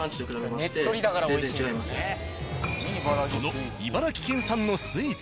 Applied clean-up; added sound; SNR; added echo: none; none; none; none.